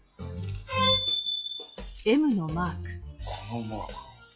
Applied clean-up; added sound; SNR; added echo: classical method log-MMSE.